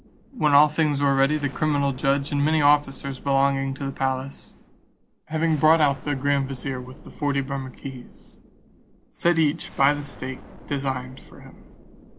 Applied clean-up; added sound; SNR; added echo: none; Explosion; 20 dB; none.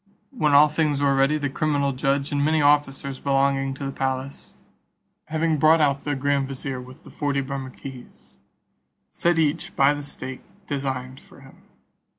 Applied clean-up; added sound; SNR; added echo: none; none; none; none.